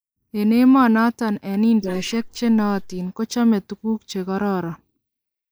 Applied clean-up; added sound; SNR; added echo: neural mask model Resemble Enhance denoiser.